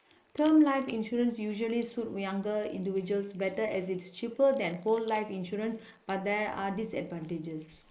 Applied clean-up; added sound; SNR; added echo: neural mask model Resemble Enhance denoiser.